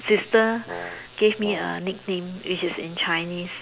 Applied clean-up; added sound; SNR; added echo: none; Brass instrument; 14 dB; none.